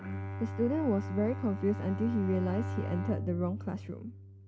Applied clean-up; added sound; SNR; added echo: none; Bowed string instrument; 5 dB; none.